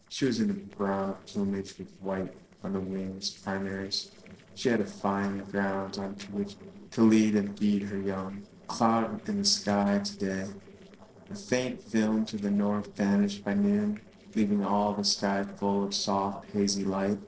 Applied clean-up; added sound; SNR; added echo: neural separator model SepFormer DNS4.